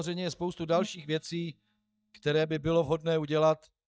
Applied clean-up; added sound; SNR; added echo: neural mask model DeepFilterNet 3.